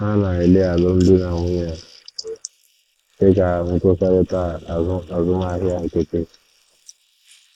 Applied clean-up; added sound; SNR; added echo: neural mask model Resemble Enhance denoiser.